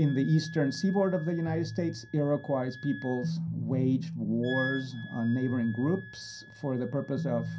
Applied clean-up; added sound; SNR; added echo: none; Wind instrument, woodwind instrument; 15 dB; reverberation time 0.3 s.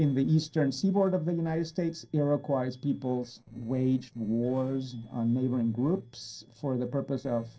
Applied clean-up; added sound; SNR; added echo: neural separator model SepFormer DNS4.